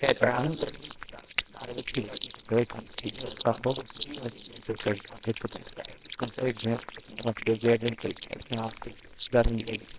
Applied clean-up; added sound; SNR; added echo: neural separator model SepFormer WHAMR!.